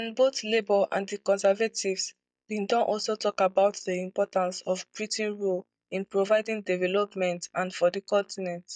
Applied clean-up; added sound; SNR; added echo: neural mask model DeepFilterNet 3.